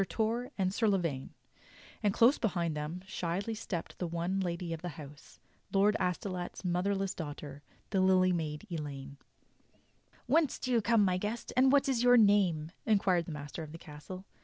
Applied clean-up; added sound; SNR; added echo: none; none; none; none.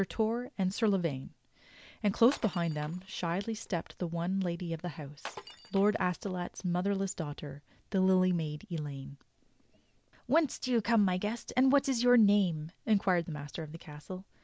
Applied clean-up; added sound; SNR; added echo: none; Glass; 19 dB; none.